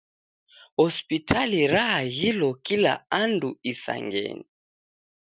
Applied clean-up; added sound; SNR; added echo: none; none; none; none.